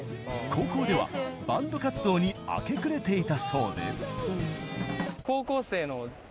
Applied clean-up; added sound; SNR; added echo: none; none; none; none.